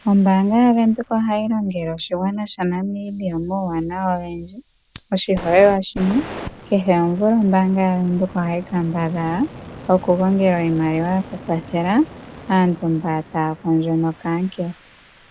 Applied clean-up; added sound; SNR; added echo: none; Fire; 19 dB; none.